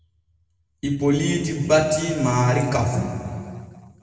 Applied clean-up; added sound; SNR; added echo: none; none; none; reverberation time 2.2 s.